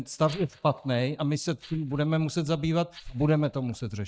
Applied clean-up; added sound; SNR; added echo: neural mask model DeepFilterNet 3.